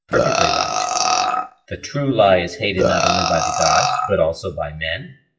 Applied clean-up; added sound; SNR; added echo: classical method WPE with log-MMSE.